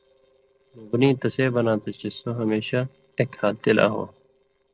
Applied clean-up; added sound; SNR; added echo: neural separator model SepFormer DNS4.